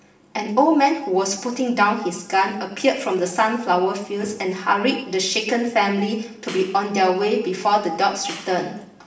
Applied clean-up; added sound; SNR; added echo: none; Clapping; 19 dB; reverberation time 0.7 s.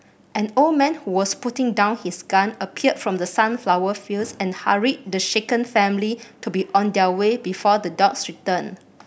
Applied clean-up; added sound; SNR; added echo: none; none; none; none.